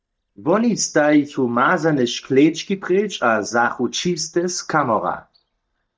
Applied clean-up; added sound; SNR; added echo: neural mask model DeepFilterNet 3.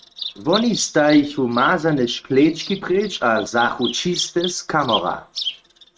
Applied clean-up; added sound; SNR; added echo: neural mask model RNNoise.